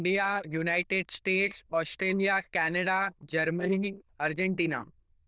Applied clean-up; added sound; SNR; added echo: neural diffusion model UNIVERSE++.